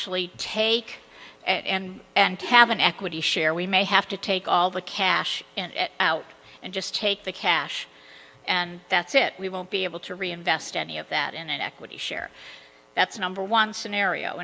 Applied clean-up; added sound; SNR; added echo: none; none; none; none.